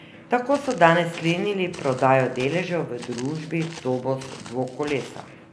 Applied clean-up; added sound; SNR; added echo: none; Walk, footsteps; 19 dB; none.